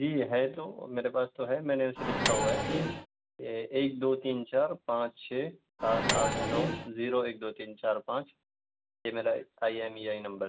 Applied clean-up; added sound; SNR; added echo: none; Microwave oven; -2 dB; none.